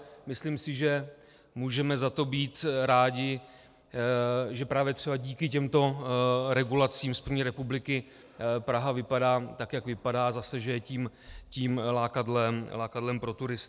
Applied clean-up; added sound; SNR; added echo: none; none; none; none.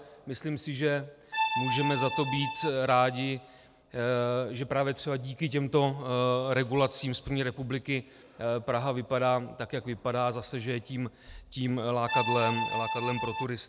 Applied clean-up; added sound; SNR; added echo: none; Accordion; 1 dB; none.